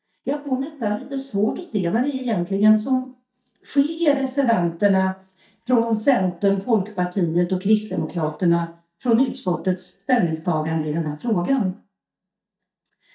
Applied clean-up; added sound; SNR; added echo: neural mask model DeepFilterNet 3.